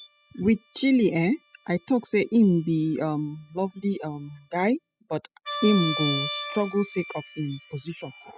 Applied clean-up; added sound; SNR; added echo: classical method spectral subtraction.